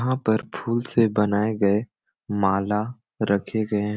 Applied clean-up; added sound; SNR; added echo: none; none; none; none.